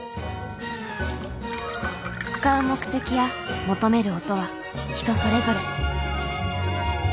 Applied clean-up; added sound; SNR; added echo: none; Glass; 16 dB; none.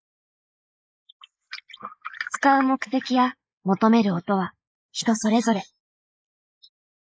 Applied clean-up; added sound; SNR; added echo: neural mask model Resemble Enhance denoiser.